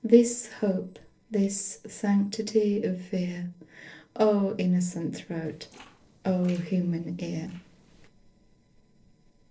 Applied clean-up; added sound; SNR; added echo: neural separator model SepFormer DNS4.